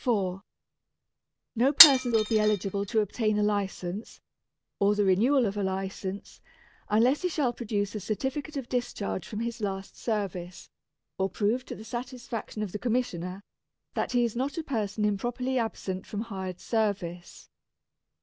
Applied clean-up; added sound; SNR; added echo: none; Glass; -4 dB; none.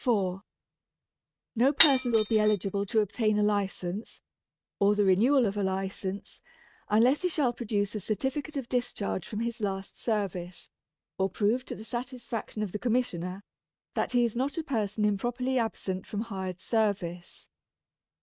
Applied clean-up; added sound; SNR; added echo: neural mask model RNNoise.